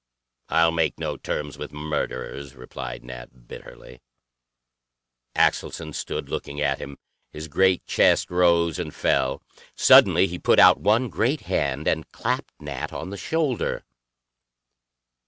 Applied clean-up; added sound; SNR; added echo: none; none; none; none.